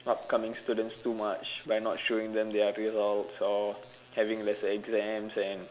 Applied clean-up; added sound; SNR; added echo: none; none; none; none.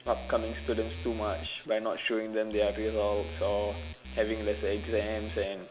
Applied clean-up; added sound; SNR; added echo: none; Musical instrument; 9 dB; none.